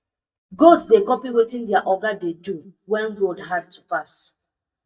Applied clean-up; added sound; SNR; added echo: neural mask model DeepFilterNet 3.